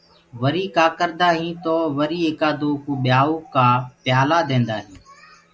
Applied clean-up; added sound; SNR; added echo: none; none; none; none.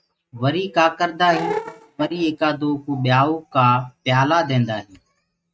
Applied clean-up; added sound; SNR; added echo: neural mask model RNNoise.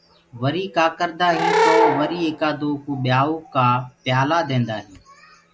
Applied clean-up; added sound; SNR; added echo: none; Animal / Brass instrument; 1 dB; none.